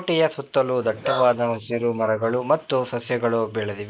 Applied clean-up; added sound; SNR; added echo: neural mask model Resemble Enhance denoiser.